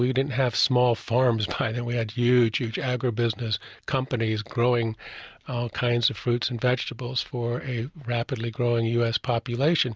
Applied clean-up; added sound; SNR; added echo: none; none; none; none.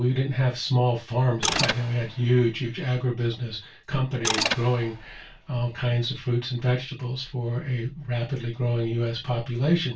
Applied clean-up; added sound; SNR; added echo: none; Mechanisms; 6 dB; reverberation time 0.2 s.